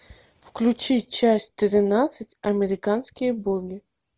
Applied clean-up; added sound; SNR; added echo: none; none; none; none.